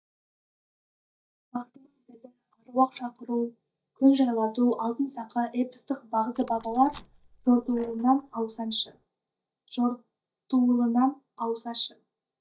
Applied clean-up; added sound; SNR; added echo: neural mask model DeepFilterNet 3.